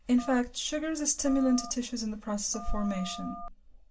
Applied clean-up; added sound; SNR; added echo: none; Telephone; 15 dB; reverberation time 0.2 s.